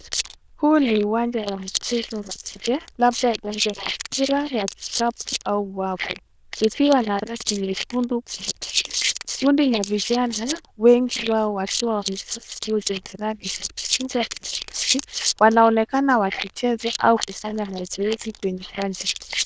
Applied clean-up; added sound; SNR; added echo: neural diffusion model UNIVERSE++.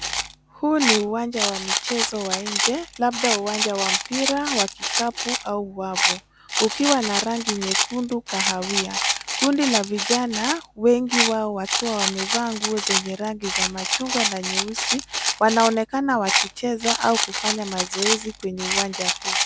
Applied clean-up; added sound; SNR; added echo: none; Rattle; 1 dB; none.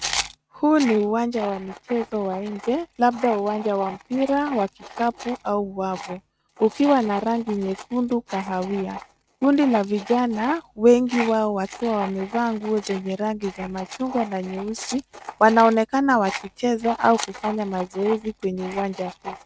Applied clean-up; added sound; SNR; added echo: neural mask model RNNoise.